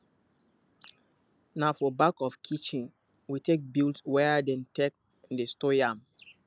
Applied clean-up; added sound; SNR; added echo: none; none; none; none.